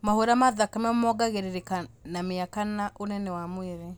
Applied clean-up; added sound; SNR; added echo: none; none; none; none.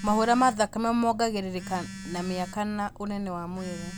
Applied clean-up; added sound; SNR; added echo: none; Telephone; 14 dB; none.